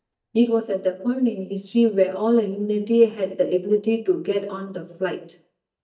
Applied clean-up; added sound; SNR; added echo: neural mask model DeepFilterNet 3.